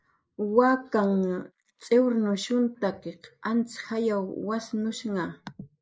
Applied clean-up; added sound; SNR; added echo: neural mask model Resemble Enhance denoiser.